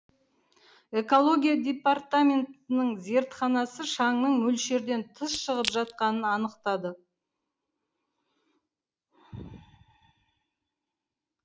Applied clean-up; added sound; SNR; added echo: none; Crack / Crushing; 11 dB; none.